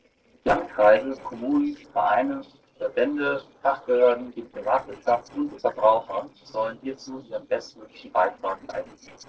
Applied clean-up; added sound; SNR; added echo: neural separator model SepFormer DNS4.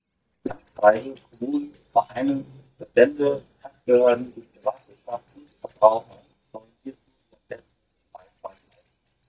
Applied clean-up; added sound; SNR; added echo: neural mask model DeepFilterNet 3.